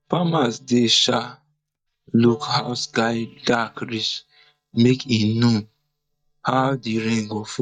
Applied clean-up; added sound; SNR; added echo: neural mask model DeepFilterNet 3.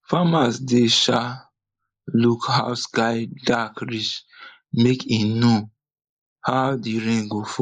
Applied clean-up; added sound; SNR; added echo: neural mask model Resemble Enhance denoiser.